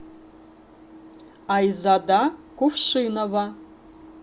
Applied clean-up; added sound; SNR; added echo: none; none; none; none.